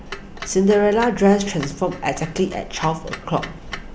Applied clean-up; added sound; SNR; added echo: none; Clock; 17 dB; none.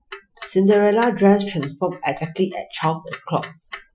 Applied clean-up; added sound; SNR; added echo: classical method Wiener filter.